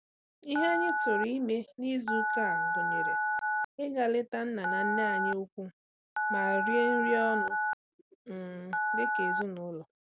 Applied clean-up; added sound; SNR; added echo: none; Telephone; -1 dB; none.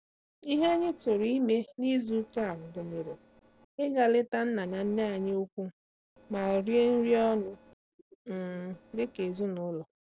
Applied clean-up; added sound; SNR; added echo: neural separator model SepFormer DNS4.